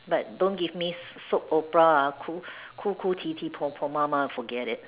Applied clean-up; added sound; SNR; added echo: none; none; none; none.